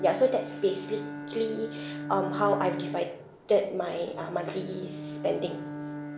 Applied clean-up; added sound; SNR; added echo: none; Bowed string instrument; 8 dB; none.